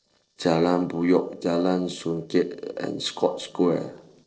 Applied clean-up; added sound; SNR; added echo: neural separator model SepFormer DNS4.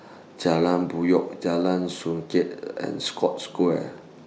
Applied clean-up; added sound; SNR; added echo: none; none; none; none.